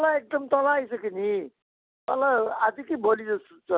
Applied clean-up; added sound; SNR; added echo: none; none; none; none.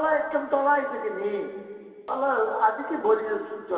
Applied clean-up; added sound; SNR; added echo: none; none; none; reverberation time 2.5 s.